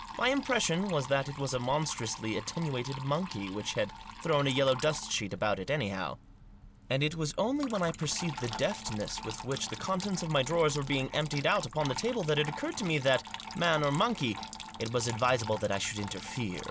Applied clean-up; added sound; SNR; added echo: none; Trickle, dribble / Water tap, faucet; 12 dB; none.